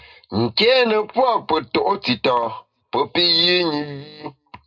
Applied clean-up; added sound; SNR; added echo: none; none; none; reverberation time 0.2 s.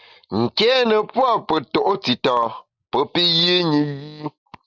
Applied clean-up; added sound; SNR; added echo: none; none; none; none.